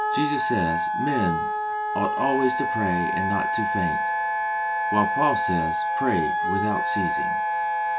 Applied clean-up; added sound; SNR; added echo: none; Wind instrument, woodwind instrument; -3 dB; none.